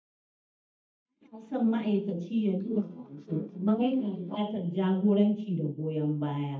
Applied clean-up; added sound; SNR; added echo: neural mask model DeepFilterNet 3.